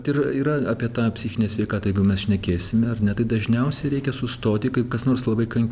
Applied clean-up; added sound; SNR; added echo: none; none; none; none.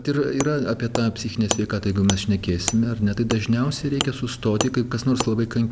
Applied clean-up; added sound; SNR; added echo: none; Wood; 10 dB; none.